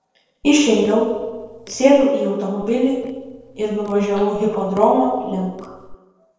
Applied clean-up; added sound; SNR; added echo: neural separator model SepFormer DNS4.